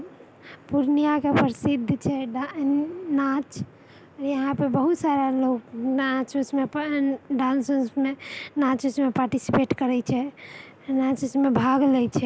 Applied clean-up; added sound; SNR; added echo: none; none; none; none.